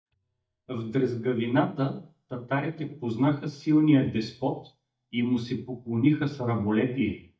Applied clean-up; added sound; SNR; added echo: neural mask model DeepFilterNet 3.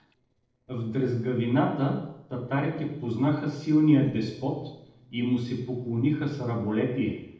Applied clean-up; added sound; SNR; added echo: neural separator model SepFormer DNS4.